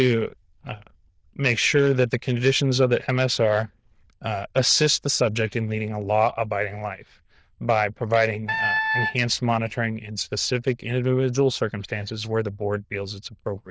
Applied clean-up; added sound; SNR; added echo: neural diffusion model UNIVERSE++.